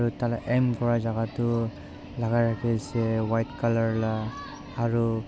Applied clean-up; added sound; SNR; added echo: none; none; none; none.